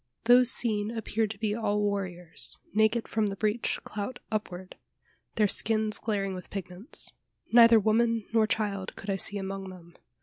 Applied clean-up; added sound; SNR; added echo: none; none; none; none.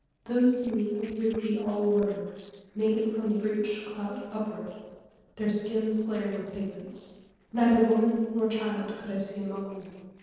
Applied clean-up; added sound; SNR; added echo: neural separator model SepFormer DNS4.